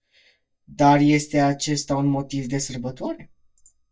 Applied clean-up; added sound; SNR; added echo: neural mask model DeepFilterNet 3.